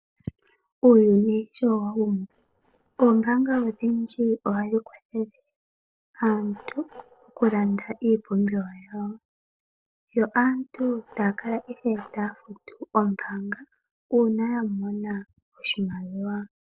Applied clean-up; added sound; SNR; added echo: neural separator model SepFormer DNS4.